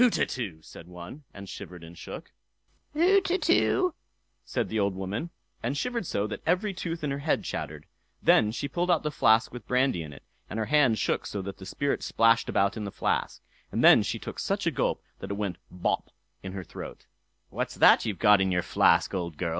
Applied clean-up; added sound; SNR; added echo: none; none; none; none.